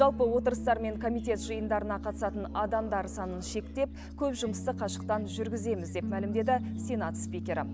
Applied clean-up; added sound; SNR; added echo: none; Piano; 6 dB; none.